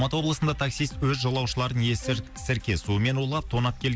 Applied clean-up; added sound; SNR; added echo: none; Bowed string instrument; 18 dB; none.